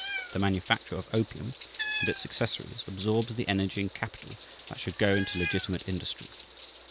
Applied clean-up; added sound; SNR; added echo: none; Meow; 9 dB; none.